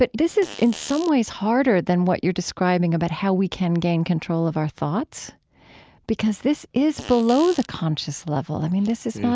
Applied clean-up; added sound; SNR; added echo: none; Fart; 16 dB; none.